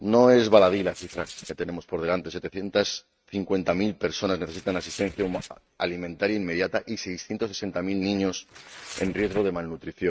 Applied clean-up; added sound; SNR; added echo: neural mask model RNNoise.